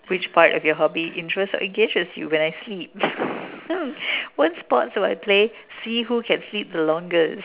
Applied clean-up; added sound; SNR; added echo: none; none; none; none.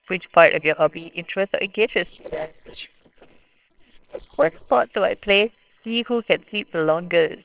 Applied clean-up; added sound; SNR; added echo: neural separator model SepFormer WHAMR!.